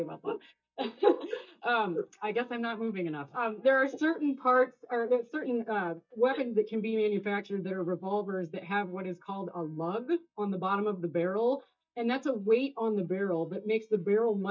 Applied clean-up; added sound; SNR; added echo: neural mask model DeepFilterNet 3.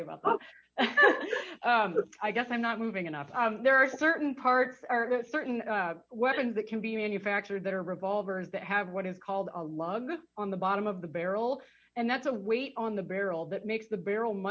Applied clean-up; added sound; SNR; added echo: none; none; none; none.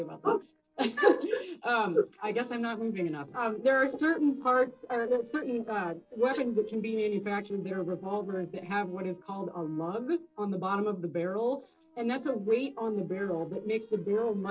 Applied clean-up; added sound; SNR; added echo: neural separator model SepFormer DNS4.